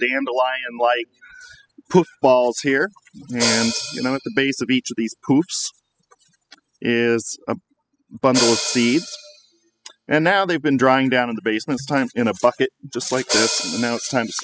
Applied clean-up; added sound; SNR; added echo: classical method spectral subtraction.